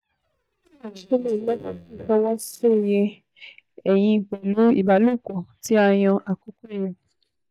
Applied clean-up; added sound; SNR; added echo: neural mask model DeepFilterNet 3.